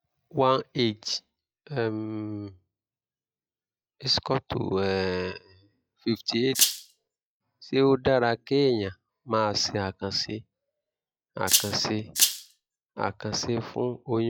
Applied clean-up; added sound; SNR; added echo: classical method log-MMSE.